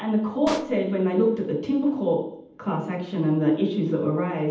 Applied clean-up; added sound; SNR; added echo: none; Explosion; 16 dB; reverberation time 0.8 s.